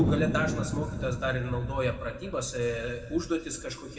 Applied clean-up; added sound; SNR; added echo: none; Thunder; 2 dB; reverberation time 1.6 s.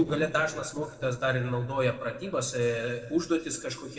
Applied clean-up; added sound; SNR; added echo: neural separator model SepFormer DNS4.